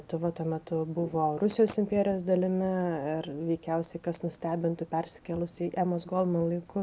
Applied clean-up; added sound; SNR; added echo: none; none; none; none.